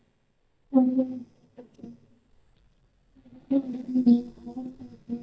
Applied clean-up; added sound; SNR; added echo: neural mask model DeepFilterNet 3.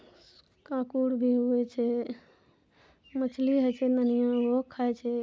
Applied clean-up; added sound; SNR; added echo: none; none; none; none.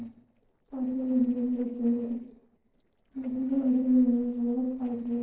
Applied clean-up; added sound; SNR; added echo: neural separator model SepFormer DNS4.